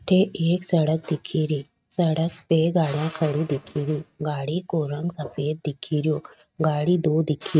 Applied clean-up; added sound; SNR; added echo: neural mask model RNNoise.